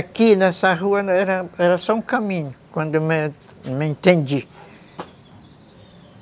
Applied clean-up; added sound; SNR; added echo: none; none; none; none.